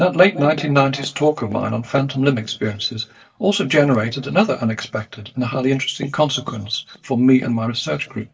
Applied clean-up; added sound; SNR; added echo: neural mask model DeepFilterNet 3.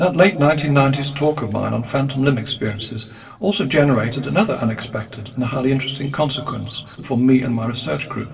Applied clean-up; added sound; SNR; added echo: neural separator model SepFormer DNS4.